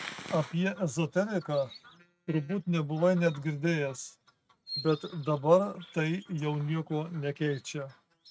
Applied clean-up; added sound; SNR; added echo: neural mask model RNNoise.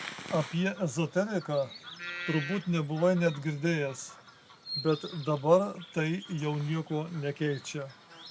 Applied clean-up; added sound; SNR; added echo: none; Bird vocalization, bird call, bird song; 14 dB; none.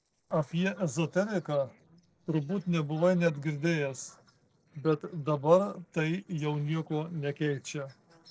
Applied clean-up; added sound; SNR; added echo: neural separator model SepFormer DNS4.